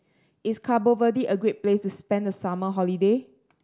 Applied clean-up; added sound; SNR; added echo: none; none; none; none.